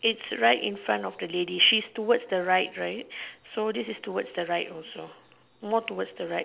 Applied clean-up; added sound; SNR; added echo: none; none; none; none.